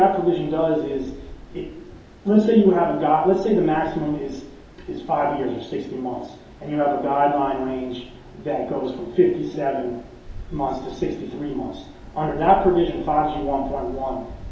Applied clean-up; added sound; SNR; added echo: none; Stream; 19 dB; reverberation time 2.8 s.